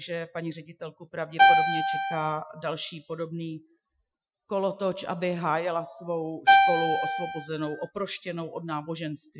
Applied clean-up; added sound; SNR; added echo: classical method Wiener filter.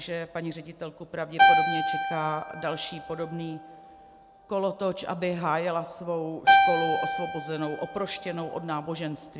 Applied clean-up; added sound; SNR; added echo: none; Keyboard (musical); -3 dB; none.